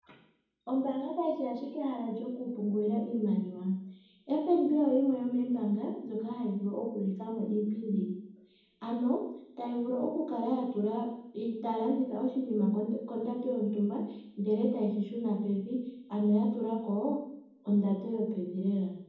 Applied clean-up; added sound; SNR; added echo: none; none; none; reverberation time 1.2 s.